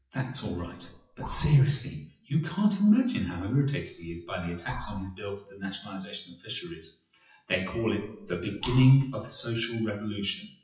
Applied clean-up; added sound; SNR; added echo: classical method WPE with log-MMSE.